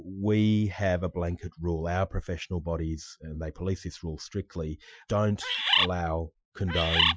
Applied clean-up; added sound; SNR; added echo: classical method Wiener filter.